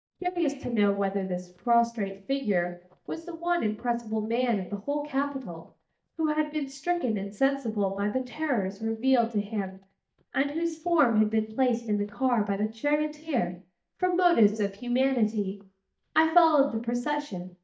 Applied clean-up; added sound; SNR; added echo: neural mask model DeepFilterNet 3.